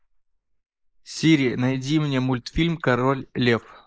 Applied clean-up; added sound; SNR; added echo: neural mask model Resemble Enhance denoiser.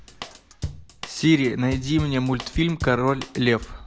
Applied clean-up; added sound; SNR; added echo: none; Drum / Drum kit; 13 dB; none.